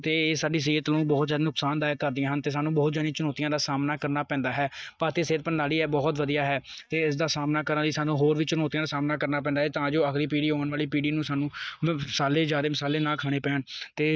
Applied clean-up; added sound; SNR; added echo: neural mask model DeepFilterNet 3.